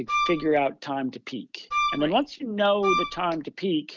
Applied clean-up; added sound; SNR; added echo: none; Wind instrument, woodwind instrument; 2 dB; none.